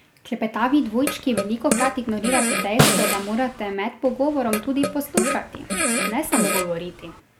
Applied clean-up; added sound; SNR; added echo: none; Snare drum + Fart; 1 dB; none.